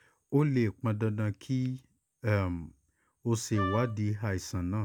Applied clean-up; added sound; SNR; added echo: none; Wind instrument, woodwind instrument; 7 dB; none.